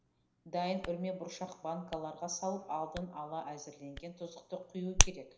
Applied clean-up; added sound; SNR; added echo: none; Hands; -2 dB; reverberation time 0.5 s.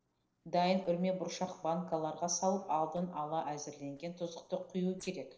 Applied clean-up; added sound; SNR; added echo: neural separator model SepFormer DNS4.